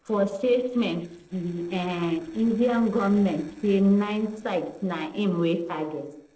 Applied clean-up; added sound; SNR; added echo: neural separator model SepFormer DNS4.